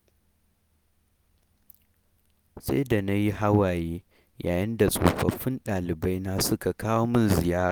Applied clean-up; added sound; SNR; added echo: none; none; none; none.